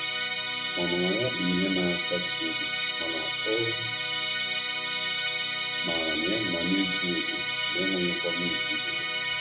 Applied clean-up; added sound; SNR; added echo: none; Musical instrument; -3 dB; none.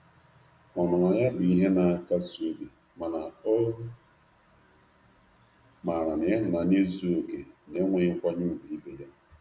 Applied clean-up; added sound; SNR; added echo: none; none; none; none.